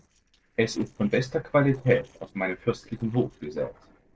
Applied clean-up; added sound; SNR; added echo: neural separator model SepFormer DNS4.